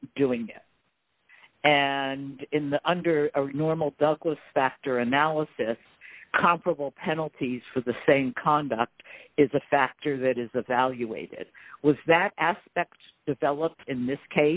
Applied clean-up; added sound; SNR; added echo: none; none; none; none.